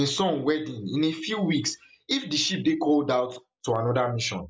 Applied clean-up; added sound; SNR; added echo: none; none; none; none.